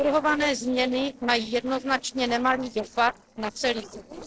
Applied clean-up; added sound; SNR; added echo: neural separator model SepFormer DNS4.